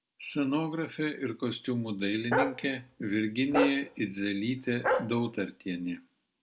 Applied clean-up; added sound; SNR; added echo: none; Bark; 2 dB; none.